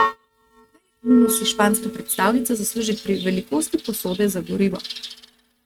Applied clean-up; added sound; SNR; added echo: neural mask model RNNoise.